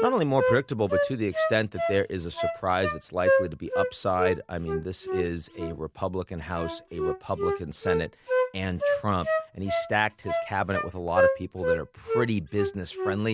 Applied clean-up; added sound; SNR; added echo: none; Wind instrument, woodwind instrument; 0 dB; none.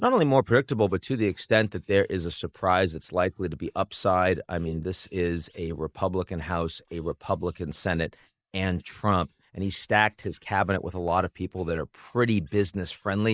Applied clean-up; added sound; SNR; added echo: neural mask model Resemble Enhance denoiser.